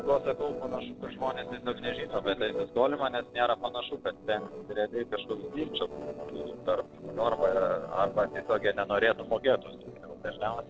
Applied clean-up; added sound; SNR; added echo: neural separator model SepFormer DNS4.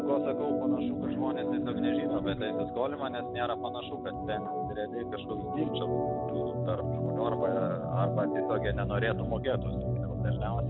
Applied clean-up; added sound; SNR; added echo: none; Organ; -4 dB; none.